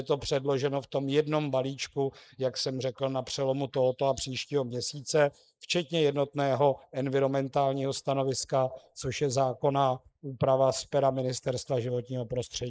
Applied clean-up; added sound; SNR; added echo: neural mask model Resemble Enhance denoiser.